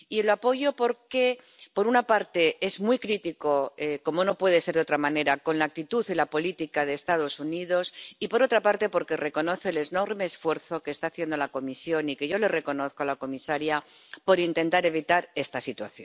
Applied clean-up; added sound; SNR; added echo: none; none; none; none.